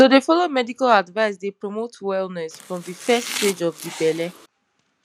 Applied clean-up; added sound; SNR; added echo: none; Domestic sounds, home sounds; 12 dB; none.